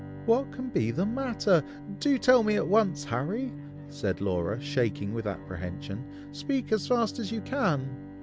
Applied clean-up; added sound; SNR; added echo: none; Bowed string instrument; 12 dB; none.